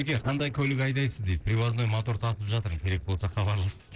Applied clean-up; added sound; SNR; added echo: neural separator model SepFormer DNS4.